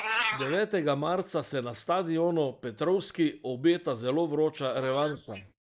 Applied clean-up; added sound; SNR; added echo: neural mask model Resemble Enhance denoiser.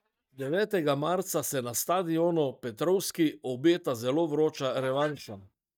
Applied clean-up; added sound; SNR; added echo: neural mask model DeepFilterNet 3.